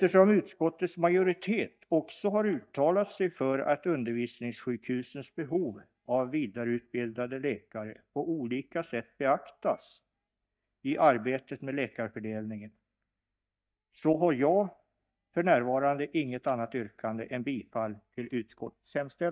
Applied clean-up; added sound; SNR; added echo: neural mask model DeepFilterNet 3.